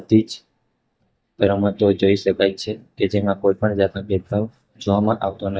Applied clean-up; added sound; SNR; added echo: neural mask model DeepFilterNet 3.